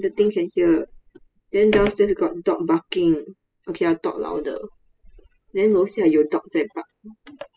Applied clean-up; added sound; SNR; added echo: classical method spectral subtraction.